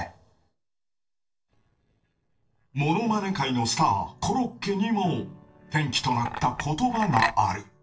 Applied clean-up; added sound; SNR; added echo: neural separator model SepFormer DNS4.